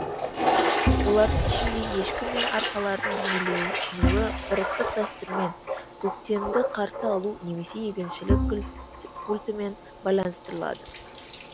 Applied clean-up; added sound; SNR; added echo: none; Toilet flush + Bowed string instrument; -2 dB; none.